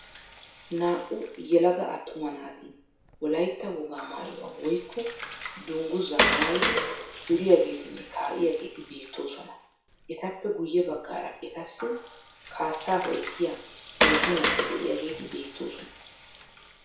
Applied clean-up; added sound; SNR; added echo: none; Water; 2 dB; reverberation time 0.6 s.